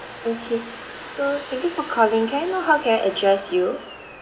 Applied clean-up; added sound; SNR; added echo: none; Domestic sounds, home sounds; 14 dB; none.